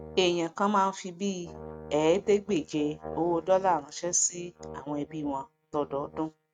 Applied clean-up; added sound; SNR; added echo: neural mask model RNNoise.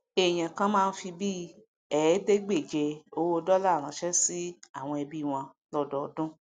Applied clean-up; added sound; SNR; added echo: none; none; none; none.